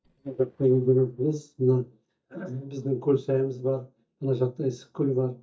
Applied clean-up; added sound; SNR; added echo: neural mask model DeepFilterNet 3.